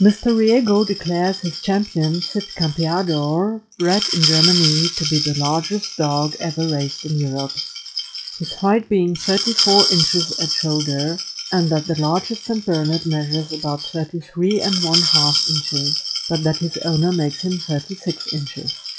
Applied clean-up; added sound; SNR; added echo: classical method log-MMSE.